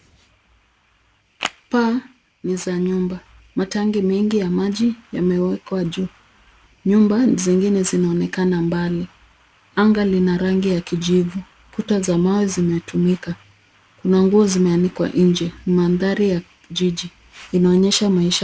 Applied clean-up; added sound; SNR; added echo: none; none; none; none.